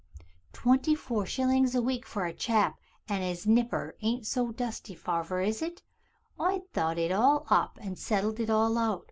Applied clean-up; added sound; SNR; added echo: none; none; none; none.